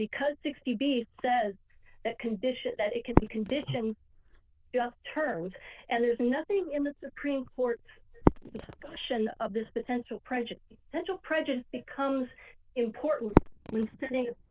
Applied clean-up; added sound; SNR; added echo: neural diffusion model UNIVERSE++.